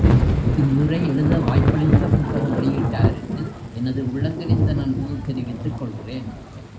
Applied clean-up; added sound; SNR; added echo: none; Thunder / Rain; -4 dB; none.